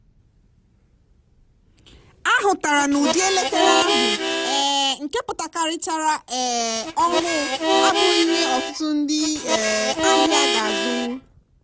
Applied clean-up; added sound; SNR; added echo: none; Harmonica; -1 dB; none.